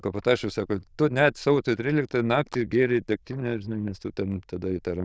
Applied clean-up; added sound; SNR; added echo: neural diffusion model UNIVERSE++.